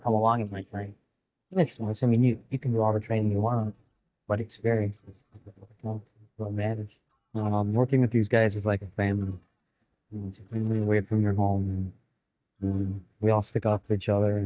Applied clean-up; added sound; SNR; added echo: neural mask model DeepFilterNet 3.